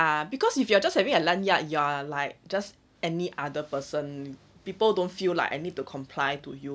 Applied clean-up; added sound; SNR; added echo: none; none; none; none.